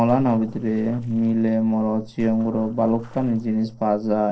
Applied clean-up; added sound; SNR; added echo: neural separator model SepFormer DNS4.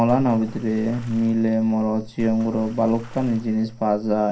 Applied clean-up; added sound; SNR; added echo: none; Water / Splash, splatter; 17 dB; reverberation time 0.3 s.